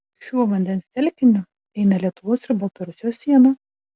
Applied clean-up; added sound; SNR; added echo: none; none; none; none.